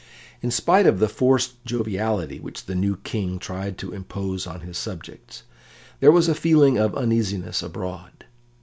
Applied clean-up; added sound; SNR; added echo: none; none; none; none.